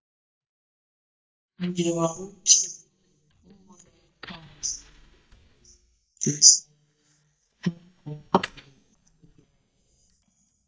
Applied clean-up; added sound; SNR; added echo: neural mask model DeepFilterNet 3.